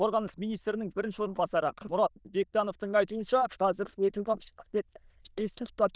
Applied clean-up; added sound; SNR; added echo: neural diffusion model UNIVERSE++.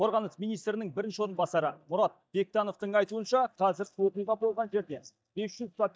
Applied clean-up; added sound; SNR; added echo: neural mask model DeepFilterNet 3.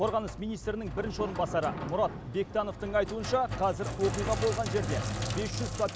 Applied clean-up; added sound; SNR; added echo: none; Sink (filling or washing); 6 dB; none.